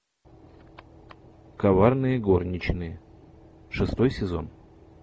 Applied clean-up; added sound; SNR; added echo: none; none; none; none.